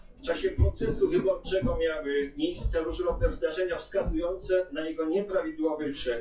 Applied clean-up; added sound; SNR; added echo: classical method WPE with log-MMSE.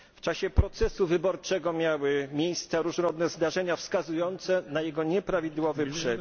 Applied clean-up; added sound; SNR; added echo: none; none; none; none.